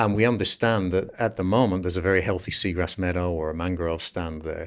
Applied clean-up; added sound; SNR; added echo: neural mask model DeepFilterNet 3.